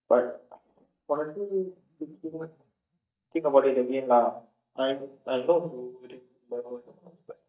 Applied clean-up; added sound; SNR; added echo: neural mask model DeepFilterNet 3.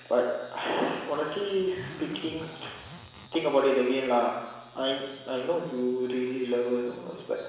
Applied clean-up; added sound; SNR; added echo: none; Zipper (clothing); 18 dB; reverberation time 1.0 s.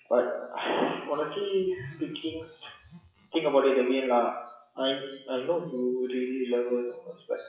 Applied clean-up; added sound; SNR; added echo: classical method WPE with log-MMSE.